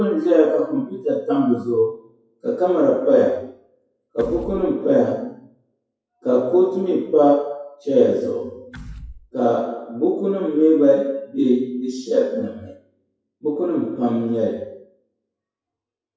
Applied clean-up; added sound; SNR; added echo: classical method WPE with log-MMSE.